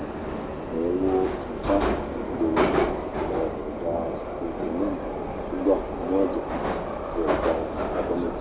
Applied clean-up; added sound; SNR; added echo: none; Subway, metro, underground; 0 dB; reverberation time 1.4 s.